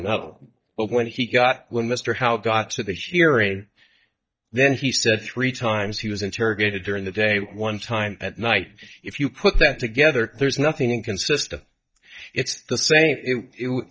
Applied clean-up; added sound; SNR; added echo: neural mask model DeepFilterNet 3.